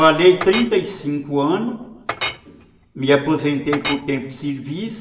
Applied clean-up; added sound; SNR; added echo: none; Chink, clink; 12 dB; reverberation time 0.9 s.